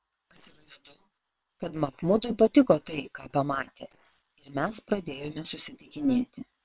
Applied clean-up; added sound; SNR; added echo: neural separator model SepFormer WHAM!.